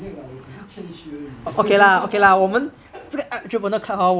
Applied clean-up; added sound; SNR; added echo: none; none; none; none.